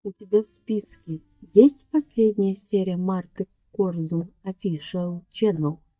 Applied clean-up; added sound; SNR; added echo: neural mask model DeepFilterNet 3.